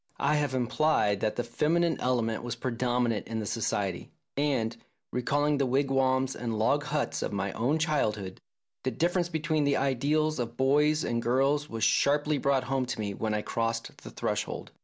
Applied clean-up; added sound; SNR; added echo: none; none; none; none.